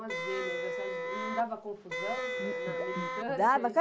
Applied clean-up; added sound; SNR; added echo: none; Wind instrument, woodwind instrument; 3 dB; none.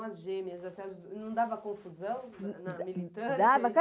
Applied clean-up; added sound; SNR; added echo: none; none; none; none.